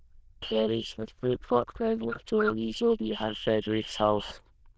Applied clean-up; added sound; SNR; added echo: neural diffusion model UNIVERSE++.